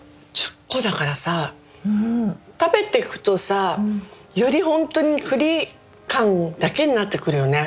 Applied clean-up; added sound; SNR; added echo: none; none; none; none.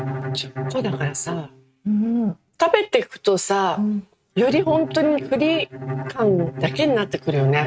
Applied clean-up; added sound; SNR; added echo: neural mask model RNNoise.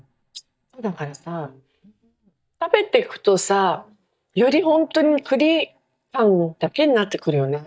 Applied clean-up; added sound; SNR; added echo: neural mask model DeepFilterNet 3.